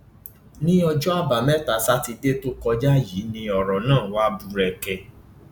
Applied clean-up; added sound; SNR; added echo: none; none; none; none.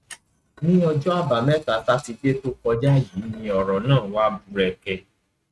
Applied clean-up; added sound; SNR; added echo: neural mask model RNNoise.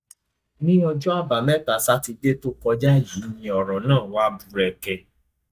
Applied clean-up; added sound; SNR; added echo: neural mask model DeepFilterNet 3.